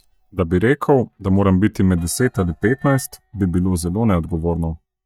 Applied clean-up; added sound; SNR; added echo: neural mask model DeepFilterNet 3.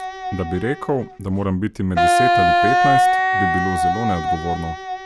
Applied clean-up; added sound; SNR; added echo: none; Wind instrument, woodwind instrument; -5 dB; none.